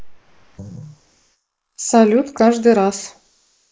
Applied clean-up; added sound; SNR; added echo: neural mask model Resemble Enhance denoiser.